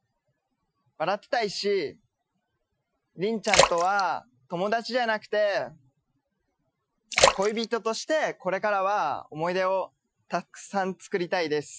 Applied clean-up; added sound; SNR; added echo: classical method Wiener filter.